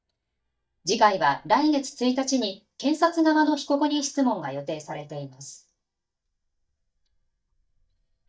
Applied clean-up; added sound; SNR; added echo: neural mask model DeepFilterNet 3.